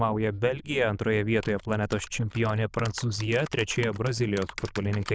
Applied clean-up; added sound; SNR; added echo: neural diffusion model UNIVERSE++.